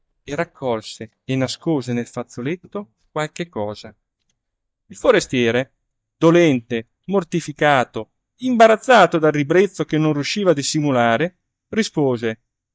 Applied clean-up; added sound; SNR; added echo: neural mask model DeepFilterNet 3.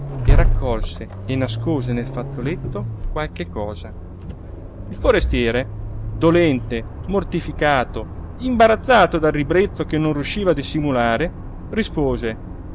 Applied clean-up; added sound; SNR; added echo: none; Accelerating, revving, vroom; 4 dB; none.